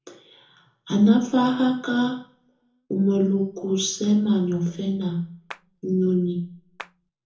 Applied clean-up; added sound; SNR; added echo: none; Clapping; 18 dB; reverberation time 0.6 s.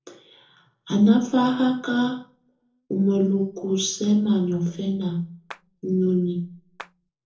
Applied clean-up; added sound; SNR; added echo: neural separator model SepFormer DNS4.